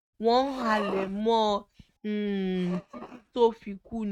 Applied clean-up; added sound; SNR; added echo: neural mask model RNNoise.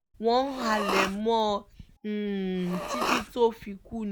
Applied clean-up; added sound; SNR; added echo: none; Respiratory sounds; 6 dB; none.